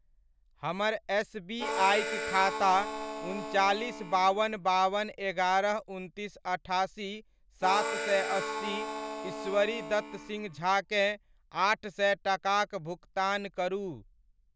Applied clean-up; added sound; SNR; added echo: none; Harmonica; 6 dB; none.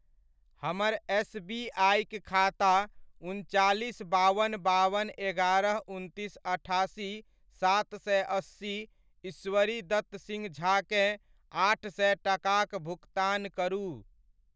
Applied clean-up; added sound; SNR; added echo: none; none; none; none.